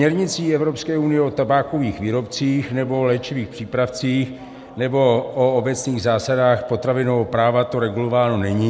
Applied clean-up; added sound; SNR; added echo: none; none; none; none.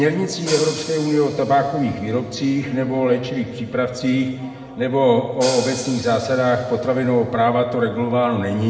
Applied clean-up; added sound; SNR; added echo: none; Hi-hat; 17 dB; reverberation time 1.5 s.